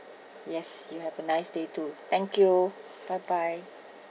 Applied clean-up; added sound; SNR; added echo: none; none; none; none.